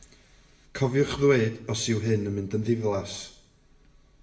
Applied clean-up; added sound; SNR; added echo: none; none; none; reverberation time 0.6 s.